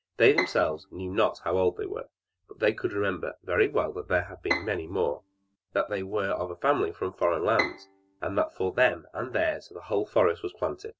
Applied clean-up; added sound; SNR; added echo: none; Bowed string instrument; 7 dB; none.